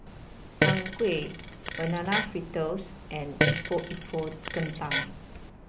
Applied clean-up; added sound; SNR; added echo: none; Fart; -2 dB; none.